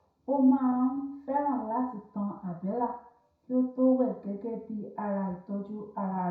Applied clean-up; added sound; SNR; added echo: none; none; none; reverberation time 0.6 s.